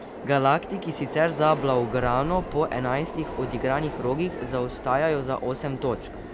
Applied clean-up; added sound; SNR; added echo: none; Subway, metro, underground; 9 dB; none.